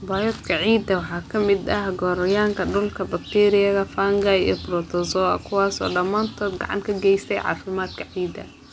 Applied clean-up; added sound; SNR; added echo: none; none; none; none.